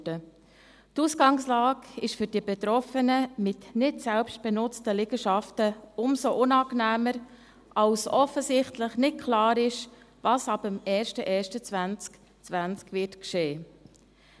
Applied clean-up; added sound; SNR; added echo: none; none; none; none.